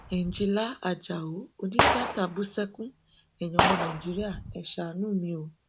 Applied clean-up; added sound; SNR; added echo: none; Gunshot, gunfire; -1 dB; none.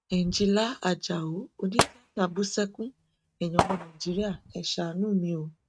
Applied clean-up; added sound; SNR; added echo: neural mask model RNNoise.